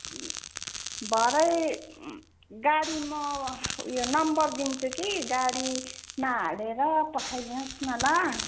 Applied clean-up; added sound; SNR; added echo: none; Crackle; 10 dB; none.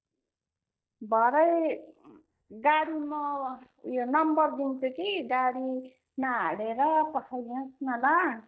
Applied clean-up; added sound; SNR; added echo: neural mask model DeepFilterNet 3.